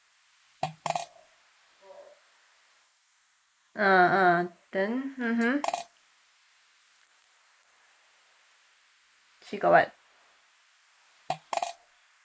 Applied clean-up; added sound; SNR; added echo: neural mask model Resemble Enhance denoiser.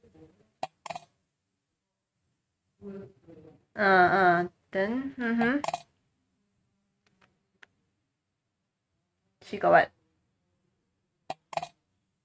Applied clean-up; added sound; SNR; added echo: neural mask model RNNoise.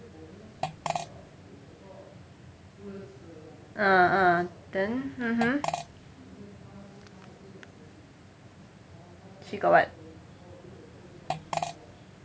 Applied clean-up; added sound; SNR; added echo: none; Fart; 5 dB; none.